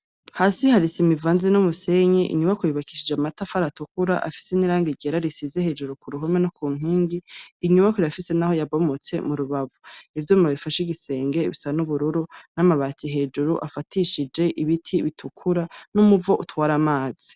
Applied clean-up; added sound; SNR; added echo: none; none; none; none.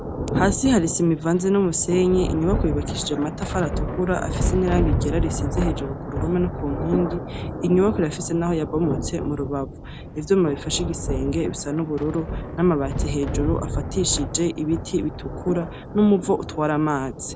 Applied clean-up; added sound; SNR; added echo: none; Thunder; 4 dB; none.